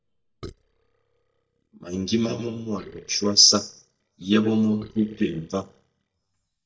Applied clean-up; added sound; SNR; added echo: neural mask model DeepFilterNet 3.